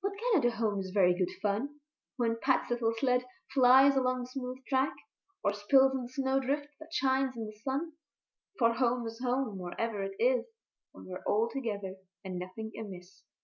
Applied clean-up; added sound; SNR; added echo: none; none; none; none.